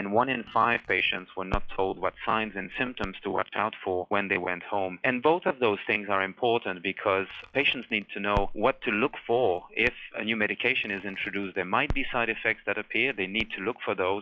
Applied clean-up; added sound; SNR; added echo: classical method log-MMSE.